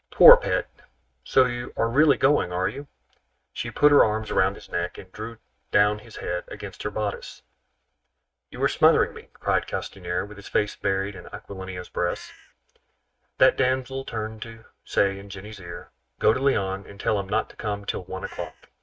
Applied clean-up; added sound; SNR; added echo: neural mask model RNNoise.